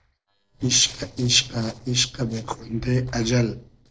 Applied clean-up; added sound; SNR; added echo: neural separator model SepFormer DNS4.